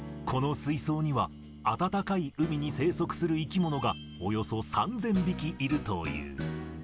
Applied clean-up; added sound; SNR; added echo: none; none; none; none.